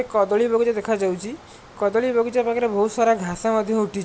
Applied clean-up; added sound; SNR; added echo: none; none; none; none.